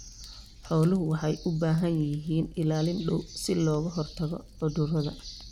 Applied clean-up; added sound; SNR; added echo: none; Fire; 19 dB; none.